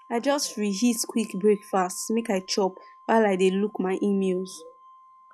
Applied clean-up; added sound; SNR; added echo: classical method log-MMSE.